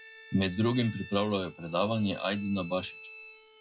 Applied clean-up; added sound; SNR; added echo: classical method log-MMSE.